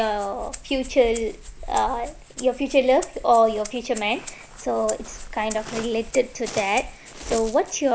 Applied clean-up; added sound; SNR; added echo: none; Waves, surf + Rattle (instrument); 13 dB; none.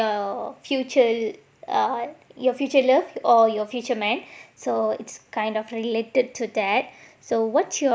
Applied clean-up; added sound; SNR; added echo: none; none; none; none.